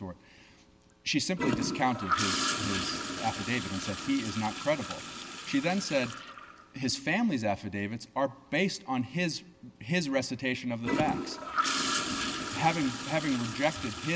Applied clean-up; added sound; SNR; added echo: none; Toilet flush / Gurgling; 4 dB; none.